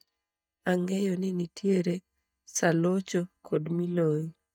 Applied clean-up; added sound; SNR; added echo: neural mask model DeepFilterNet 3.